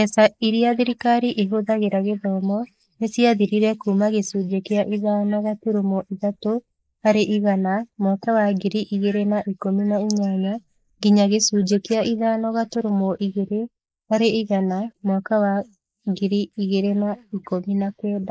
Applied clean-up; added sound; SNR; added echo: neural mask model Resemble Enhance denoiser.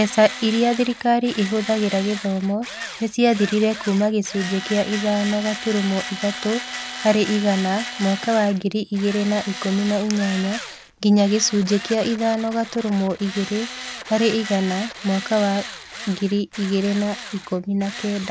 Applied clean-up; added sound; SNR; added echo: none; Tools; 12 dB; none.